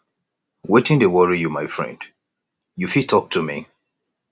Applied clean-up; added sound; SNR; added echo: none; none; none; none.